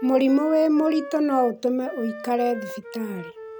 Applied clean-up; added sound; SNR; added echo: none; Wind instrument, woodwind instrument; 15 dB; none.